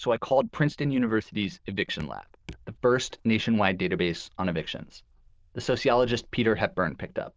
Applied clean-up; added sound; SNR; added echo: neural diffusion model UNIVERSE++.